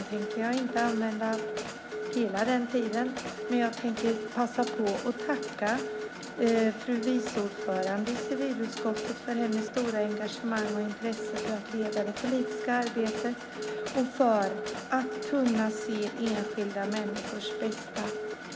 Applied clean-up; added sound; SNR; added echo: none; Mechanisms + Telephone; 6 dB; none.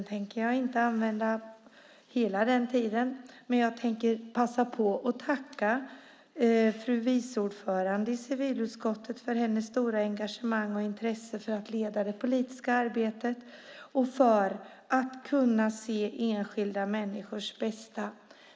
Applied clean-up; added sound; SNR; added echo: none; none; none; none.